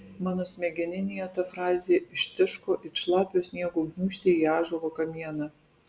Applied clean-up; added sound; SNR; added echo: none; none; none; none.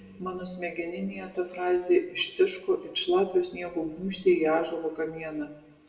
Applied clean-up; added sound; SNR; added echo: none; none; none; reverberation time 0.7 s.